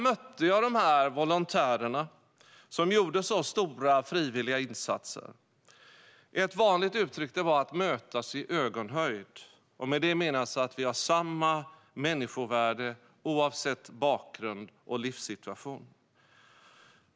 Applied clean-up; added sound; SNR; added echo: none; none; none; none.